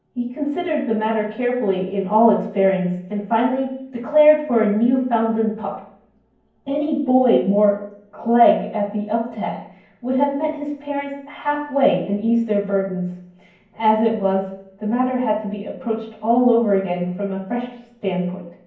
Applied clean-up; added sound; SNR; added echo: none; none; none; reverberation time 0.9 s.